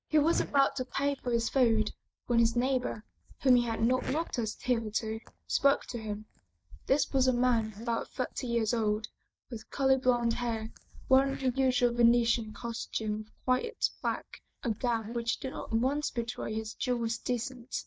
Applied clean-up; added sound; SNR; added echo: neural mask model DeepFilterNet 3.